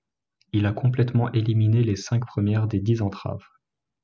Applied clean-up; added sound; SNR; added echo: none; none; none; none.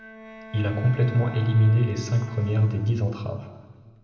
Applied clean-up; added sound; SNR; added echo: none; Bowed string instrument; 18 dB; reverberation time 1.6 s.